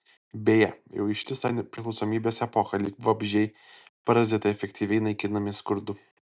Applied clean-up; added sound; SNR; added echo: none; none; none; none.